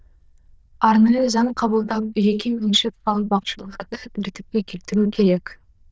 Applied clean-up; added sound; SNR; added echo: neural diffusion model UNIVERSE++.